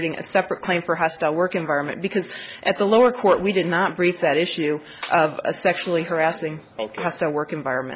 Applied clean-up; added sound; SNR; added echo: none; none; none; none.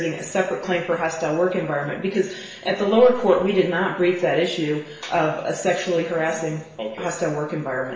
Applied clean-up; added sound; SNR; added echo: none; none; none; reverberation time 0.8 s.